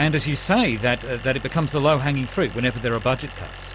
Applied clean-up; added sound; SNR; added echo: none; Idling; 14 dB; none.